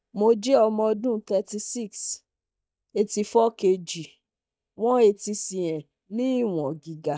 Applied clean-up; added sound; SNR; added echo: neural mask model DeepFilterNet 3.